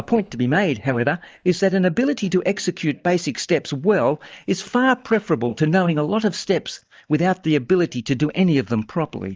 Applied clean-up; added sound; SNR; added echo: neural mask model DeepFilterNet 3.